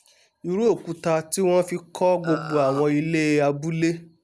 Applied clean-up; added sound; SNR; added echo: none; Burping, eructation; 10 dB; none.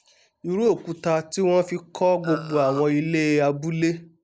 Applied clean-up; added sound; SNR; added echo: neural mask model Resemble Enhance denoiser.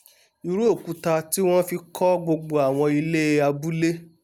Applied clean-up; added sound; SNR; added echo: none; none; none; none.